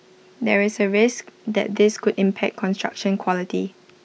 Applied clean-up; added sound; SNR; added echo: none; none; none; none.